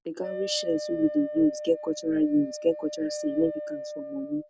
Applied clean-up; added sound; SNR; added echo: none; Wind instrument, woodwind instrument; 9 dB; none.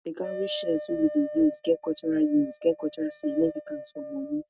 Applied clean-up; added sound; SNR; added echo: neural mask model RNNoise.